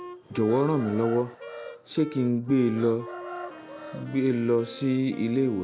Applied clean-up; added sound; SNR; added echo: none; Wind instrument, woodwind instrument + Chicken, rooster; 14 dB; none.